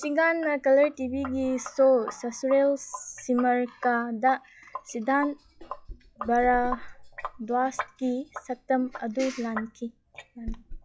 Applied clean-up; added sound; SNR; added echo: classical method log-MMSE.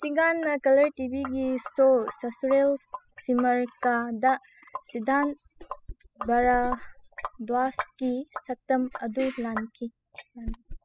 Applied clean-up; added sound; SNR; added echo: classical method spectral subtraction.